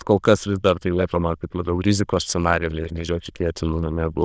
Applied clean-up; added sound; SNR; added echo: neural diffusion model UNIVERSE++.